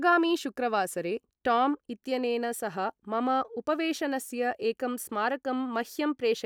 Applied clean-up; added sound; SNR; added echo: none; none; none; none.